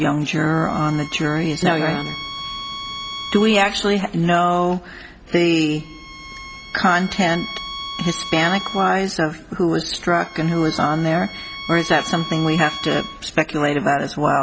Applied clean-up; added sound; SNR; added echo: none; Bowed string instrument; 13 dB; none.